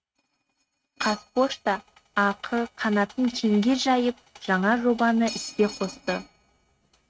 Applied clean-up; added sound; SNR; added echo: neural mask model RNNoise.